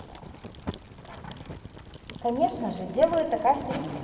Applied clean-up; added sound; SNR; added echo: none; Fire; 13 dB; reverberation time 2.3 s.